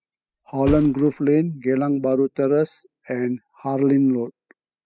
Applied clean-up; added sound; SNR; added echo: classical method spectral subtraction.